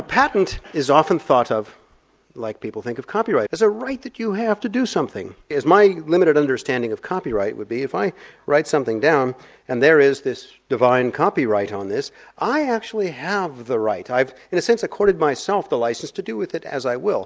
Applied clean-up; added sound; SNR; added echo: none; none; none; none.